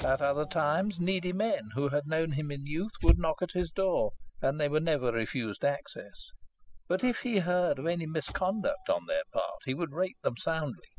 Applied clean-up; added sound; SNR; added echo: classical method spectral subtraction.